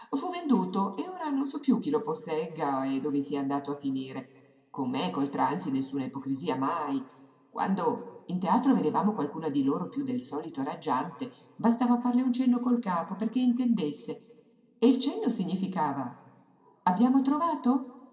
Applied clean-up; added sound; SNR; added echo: none; none; none; reverberation time 1.9 s.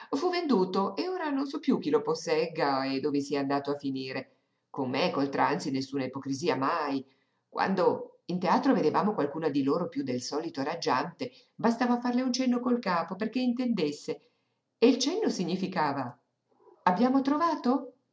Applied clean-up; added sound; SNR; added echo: none; none; none; none.